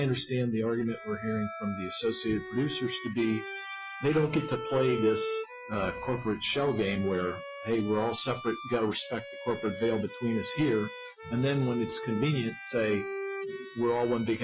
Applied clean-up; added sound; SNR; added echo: classical method Wiener filter.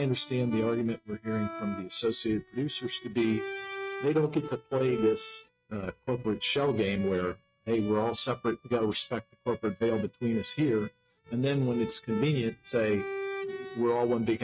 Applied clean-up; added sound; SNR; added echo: neural mask model RNNoise.